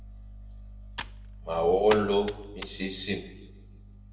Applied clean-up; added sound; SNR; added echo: none; Computer keyboard; 12 dB; reverberation time 0.8 s.